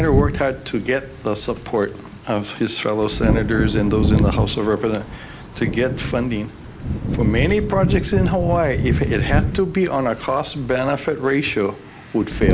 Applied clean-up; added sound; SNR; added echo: none; Thunder / Wind; 2 dB; none.